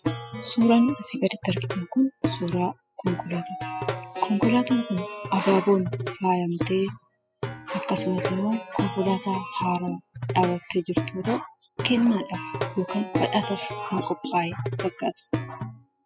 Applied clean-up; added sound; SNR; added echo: classical method spectral subtraction.